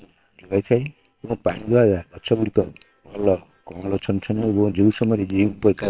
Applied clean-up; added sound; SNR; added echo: neural separator model SepFormer WHAM!.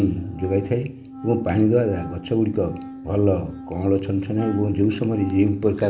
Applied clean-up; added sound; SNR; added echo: none; Wind instrument, woodwind instrument; 16 dB; none.